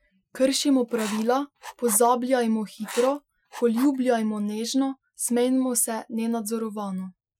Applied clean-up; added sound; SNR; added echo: classical method Wiener filter.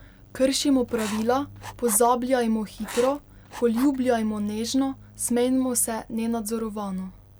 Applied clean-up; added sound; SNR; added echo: none; Writing; 15 dB; none.